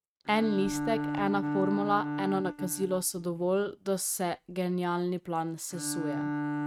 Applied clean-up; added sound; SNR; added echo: neural mask model RNNoise.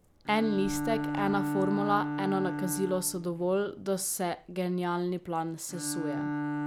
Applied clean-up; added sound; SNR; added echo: none; Bowed string instrument; 4 dB; none.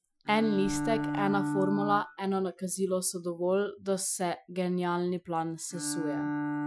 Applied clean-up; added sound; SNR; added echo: classical method Wiener filter.